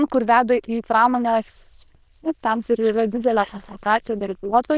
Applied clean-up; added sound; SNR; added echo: neural diffusion model UNIVERSE++.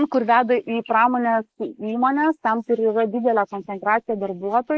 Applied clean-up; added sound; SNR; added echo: neural mask model Resemble Enhance denoiser.